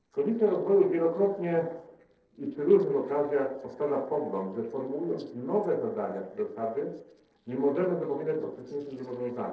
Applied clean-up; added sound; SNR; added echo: neural separator model SepFormer DNS4.